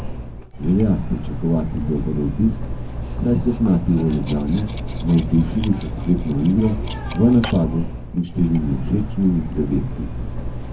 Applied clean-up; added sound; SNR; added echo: none; Cutlery, silverware; 6 dB; reverberation time 0.4 s.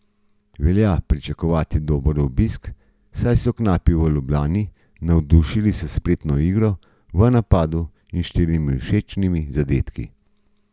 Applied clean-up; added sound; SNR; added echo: none; none; none; none.